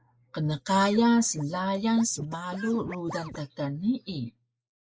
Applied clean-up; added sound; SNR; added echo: neural mask model Resemble Enhance denoiser.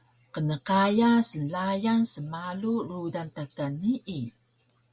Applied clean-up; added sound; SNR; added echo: none; none; none; none.